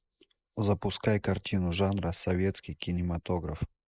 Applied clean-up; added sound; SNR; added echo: neural mask model Resemble Enhance denoiser.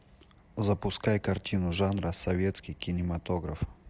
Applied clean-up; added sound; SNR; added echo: none; none; none; none.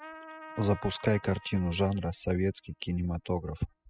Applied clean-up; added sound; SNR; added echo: classical method spectral subtraction.